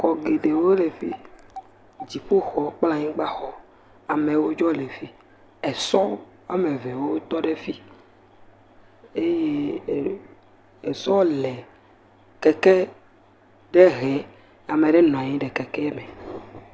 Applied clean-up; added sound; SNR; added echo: none; Telephone; 19 dB; none.